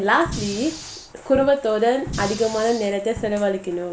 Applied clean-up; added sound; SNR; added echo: none; Fire; 12 dB; none.